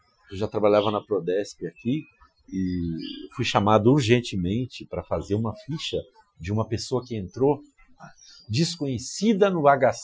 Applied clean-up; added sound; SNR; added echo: classical method Wiener filter.